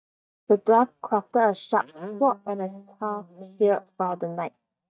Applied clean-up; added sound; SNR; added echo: neural mask model DeepFilterNet 3.